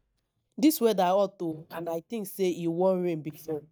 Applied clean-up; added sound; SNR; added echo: neural mask model DeepFilterNet 3.